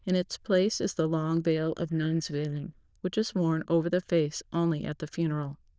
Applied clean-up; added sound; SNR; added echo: neural diffusion model UNIVERSE++.